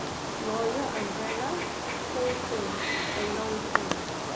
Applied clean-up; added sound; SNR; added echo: none; Wild animals; -3 dB; none.